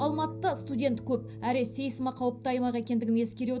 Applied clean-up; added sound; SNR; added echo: none; Harp; 12 dB; reverberation time 0.5 s.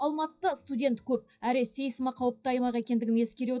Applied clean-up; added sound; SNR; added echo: classical method WPE with log-MMSE.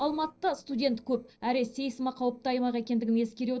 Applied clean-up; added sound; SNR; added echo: neural separator model SepFormer DNS4.